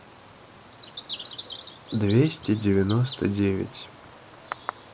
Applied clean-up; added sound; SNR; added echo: none; Bird vocalization, bird call, bird song; 9 dB; none.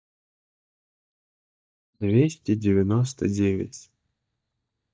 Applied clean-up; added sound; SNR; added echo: neural mask model DeepFilterNet 3.